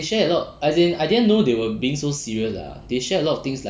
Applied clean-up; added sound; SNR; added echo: none; none; none; none.